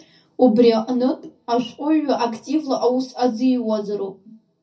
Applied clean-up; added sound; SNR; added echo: none; none; none; reverberation time 0.3 s.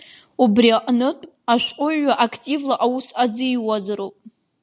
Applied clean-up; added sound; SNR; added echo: none; none; none; none.